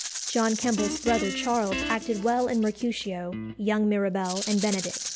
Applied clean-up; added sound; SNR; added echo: none; Rattle (instrument) + Guitar; 8 dB; none.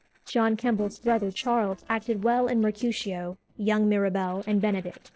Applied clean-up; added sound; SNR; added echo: neural separator model SepFormer DNS4.